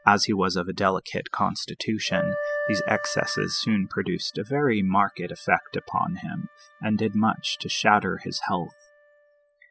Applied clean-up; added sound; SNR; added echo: classical method spectral subtraction.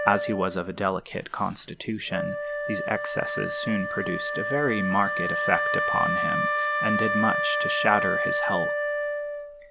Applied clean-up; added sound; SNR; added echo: none; Wind instrument, woodwind instrument; 0 dB; none.